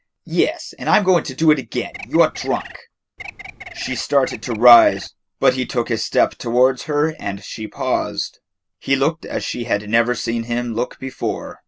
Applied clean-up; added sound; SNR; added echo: none; Bird; 15 dB; none.